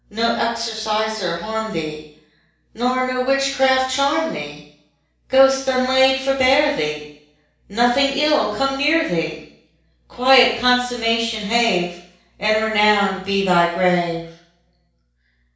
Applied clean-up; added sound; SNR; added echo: none; none; none; reverberation time 0.7 s.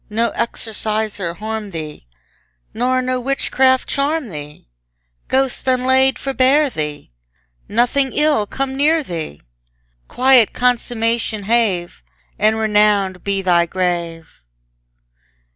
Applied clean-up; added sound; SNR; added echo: none; none; none; none.